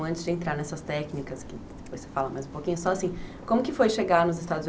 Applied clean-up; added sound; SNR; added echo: none; none; none; none.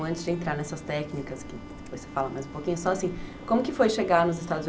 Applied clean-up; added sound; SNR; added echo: none; Bowed string instrument; 18 dB; none.